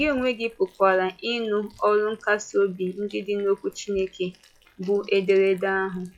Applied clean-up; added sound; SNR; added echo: classical method log-MMSE.